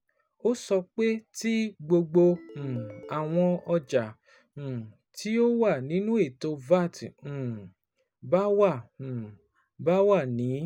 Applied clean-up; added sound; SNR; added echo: none; Ringtone; 19 dB; none.